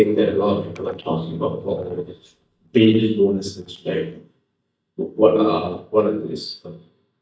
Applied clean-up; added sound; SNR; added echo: neural mask model DeepFilterNet 3.